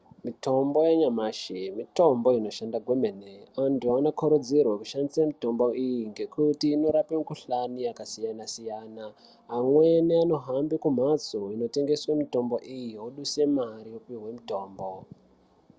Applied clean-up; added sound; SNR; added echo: none; none; none; none.